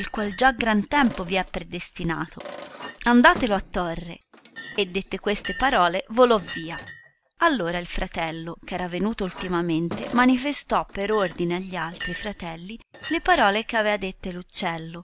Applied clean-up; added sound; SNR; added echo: none; Sink (filling or washing) + Chink, clink; 16 dB; none.